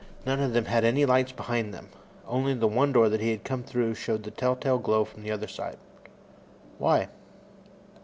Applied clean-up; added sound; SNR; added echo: none; none; none; none.